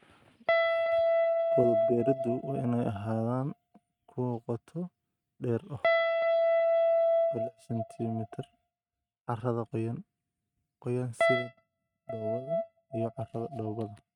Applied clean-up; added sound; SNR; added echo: neural mask model RNNoise.